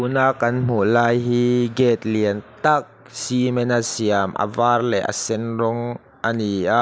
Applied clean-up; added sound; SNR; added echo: none; none; none; none.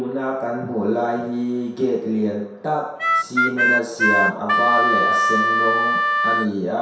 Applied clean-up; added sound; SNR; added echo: none; Harmonica; -5 dB; reverberation time 0.7 s.